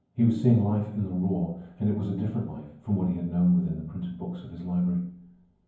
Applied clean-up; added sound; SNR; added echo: none; none; none; reverberation time 0.9 s.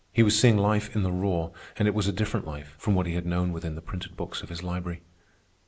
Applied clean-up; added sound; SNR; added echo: none; none; none; none.